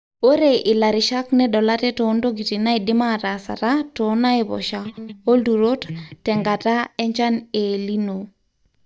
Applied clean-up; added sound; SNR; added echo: neural mask model DeepFilterNet 3.